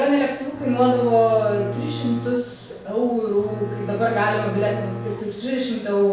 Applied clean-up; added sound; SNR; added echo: none; Bowed string instrument; 10 dB; reverberation time 0.6 s.